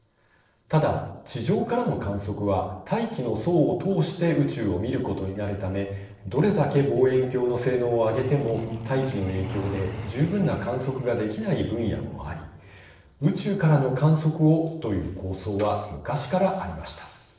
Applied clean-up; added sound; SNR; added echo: neural separator model SepFormer DNS4.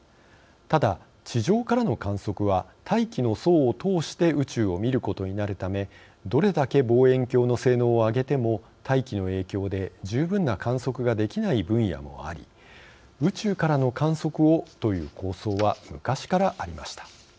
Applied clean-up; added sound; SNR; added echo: none; none; none; none.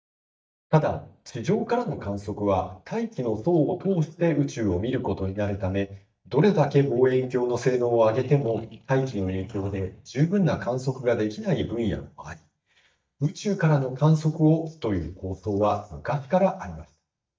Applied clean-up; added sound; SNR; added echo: neural mask model DeepFilterNet 3.